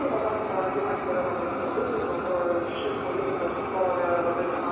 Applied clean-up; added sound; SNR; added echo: none; Fire; 3 dB; reverberation time 1.1 s.